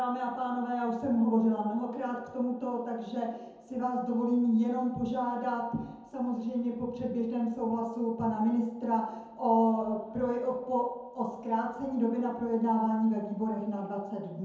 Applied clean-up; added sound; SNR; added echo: none; none; none; reverberation time 0.9 s.